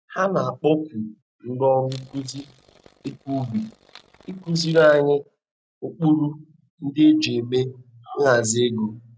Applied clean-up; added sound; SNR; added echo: neural mask model RNNoise.